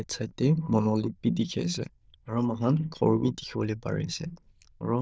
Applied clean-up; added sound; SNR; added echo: neural diffusion model UNIVERSE++.